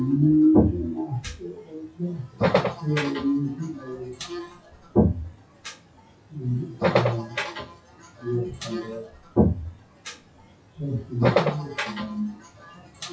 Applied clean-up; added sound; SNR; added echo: classical method WPE with log-MMSE.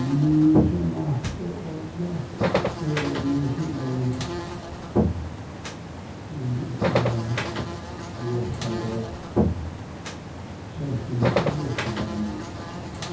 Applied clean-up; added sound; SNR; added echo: none; Buzz; 1 dB; reverberation time 1.0 s.